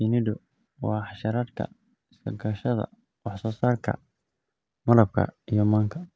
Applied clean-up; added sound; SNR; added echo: none; none; none; none.